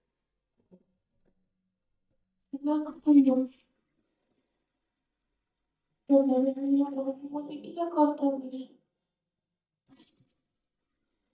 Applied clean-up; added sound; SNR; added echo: neural mask model DeepFilterNet 3.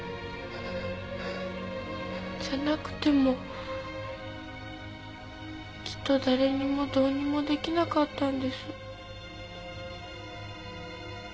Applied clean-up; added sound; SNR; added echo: none; none; none; none.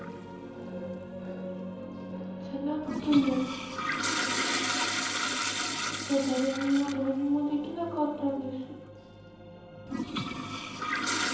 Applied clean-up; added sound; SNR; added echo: none; Toilet flush; 2 dB; reverberation time 0.9 s.